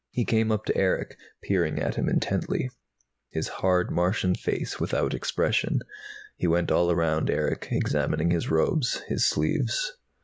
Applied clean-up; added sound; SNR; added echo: none; none; none; none.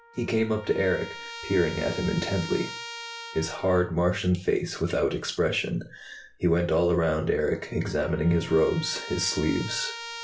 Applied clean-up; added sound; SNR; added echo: none; Trumpet; 15 dB; reverberation time 0.3 s.